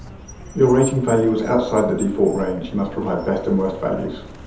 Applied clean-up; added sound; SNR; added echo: none; Car; 16 dB; reverberation time 0.7 s.